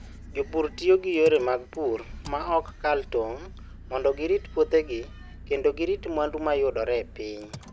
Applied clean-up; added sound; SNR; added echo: none; Engine; 16 dB; none.